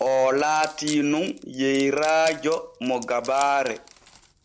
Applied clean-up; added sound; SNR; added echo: none; Wood; 18 dB; none.